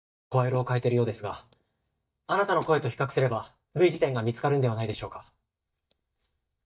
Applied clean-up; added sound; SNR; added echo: neural mask model DeepFilterNet 3.